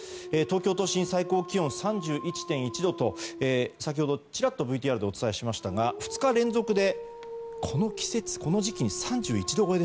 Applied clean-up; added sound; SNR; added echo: none; Dog; 13 dB; none.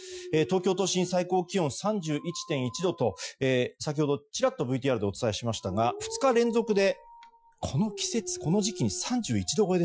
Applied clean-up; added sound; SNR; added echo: classical method Wiener filter.